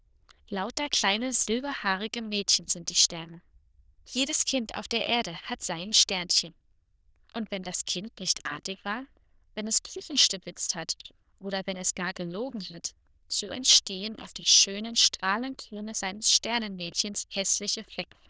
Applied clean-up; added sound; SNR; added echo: neural diffusion model UNIVERSE++.